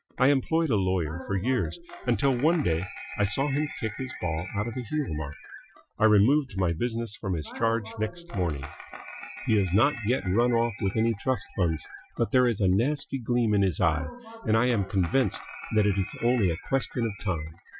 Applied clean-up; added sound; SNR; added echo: classical method Wiener filter.